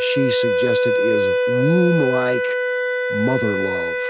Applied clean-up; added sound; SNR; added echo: none; Wind instrument, woodwind instrument; -3 dB; none.